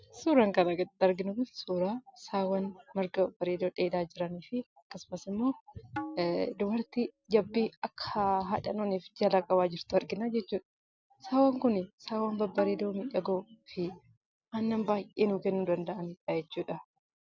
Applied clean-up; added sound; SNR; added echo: none; Tabla; 13 dB; none.